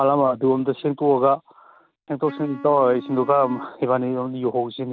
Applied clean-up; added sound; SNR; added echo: none; Wind instrument, woodwind instrument; 18 dB; none.